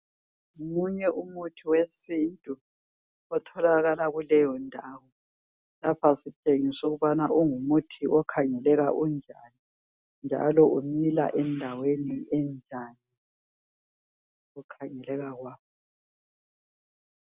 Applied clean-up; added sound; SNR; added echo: none; none; none; none.